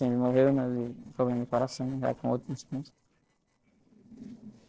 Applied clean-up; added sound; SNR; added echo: neural separator model SepFormer DNS4.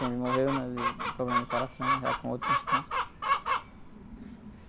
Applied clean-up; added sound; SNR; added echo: none; Chicken, rooster; -3 dB; none.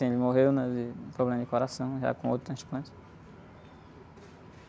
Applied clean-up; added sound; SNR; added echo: none; none; none; none.